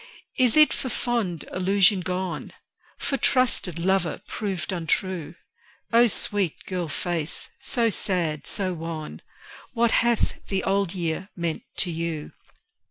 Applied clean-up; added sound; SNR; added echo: none; none; none; none.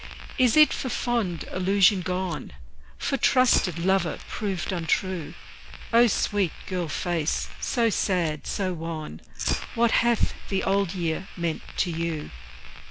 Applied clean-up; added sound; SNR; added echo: none; Fire; 9 dB; none.